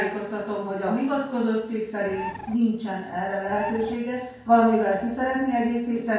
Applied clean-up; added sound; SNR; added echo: none; Bird; 10 dB; reverberation time 0.5 s.